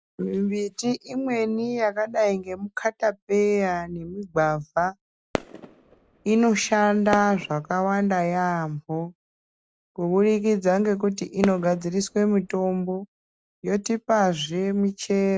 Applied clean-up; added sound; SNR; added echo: none; Fireworks; 12 dB; none.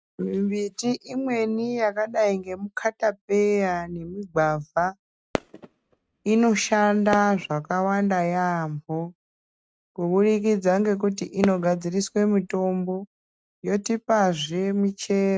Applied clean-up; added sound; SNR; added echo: neural mask model RNNoise.